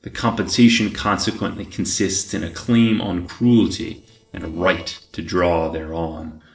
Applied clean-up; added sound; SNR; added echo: neural separator model SepFormer DNS4.